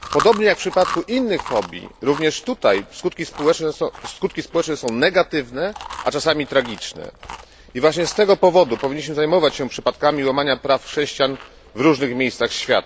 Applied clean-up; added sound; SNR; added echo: none; Chewing, mastication; 16 dB; none.